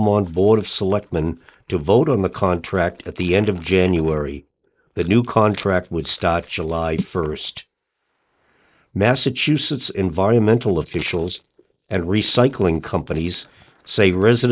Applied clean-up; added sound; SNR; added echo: neural mask model Resemble Enhance denoiser.